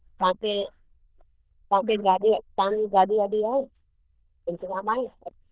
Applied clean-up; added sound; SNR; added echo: neural diffusion model UNIVERSE++.